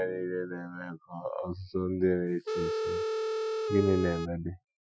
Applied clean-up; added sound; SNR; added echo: classical method Wiener filter.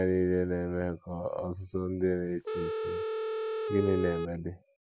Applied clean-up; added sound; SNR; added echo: none; Telephone; 2 dB; none.